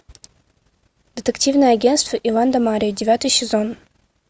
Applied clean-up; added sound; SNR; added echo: none; none; none; none.